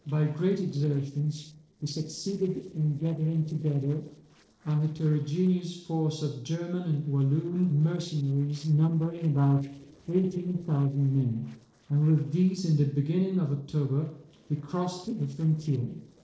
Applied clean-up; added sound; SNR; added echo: neural separator model SepFormer DNS4.